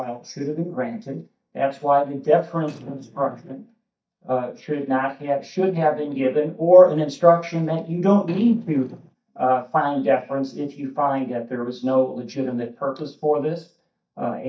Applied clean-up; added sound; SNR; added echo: neural mask model DeepFilterNet 3.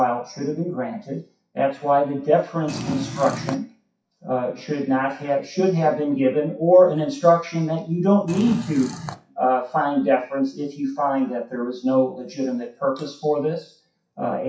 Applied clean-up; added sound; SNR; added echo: classical method WPE with log-MMSE.